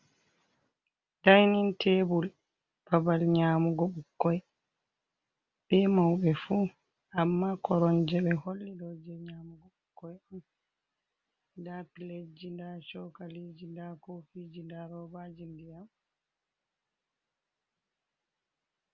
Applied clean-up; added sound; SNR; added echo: none; none; none; none.